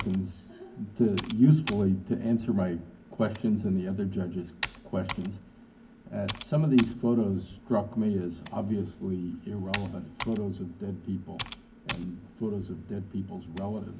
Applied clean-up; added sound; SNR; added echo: none; Computer keyboard; 12 dB; reverberation time 0.3 s.